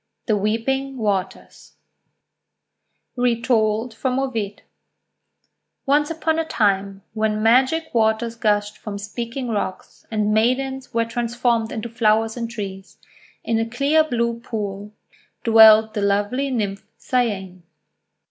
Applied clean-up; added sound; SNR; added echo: none; none; none; none.